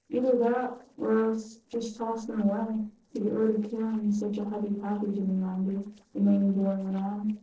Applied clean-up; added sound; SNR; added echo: neural separator model SepFormer DNS4.